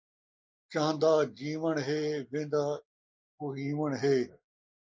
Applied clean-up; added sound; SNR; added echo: neural mask model Resemble Enhance denoiser.